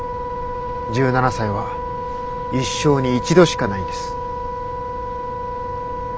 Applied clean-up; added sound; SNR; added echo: none; Wind instrument, woodwind instrument; 5 dB; none.